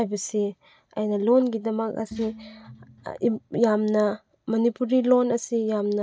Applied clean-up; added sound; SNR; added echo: none; Bowed string instrument; 20 dB; none.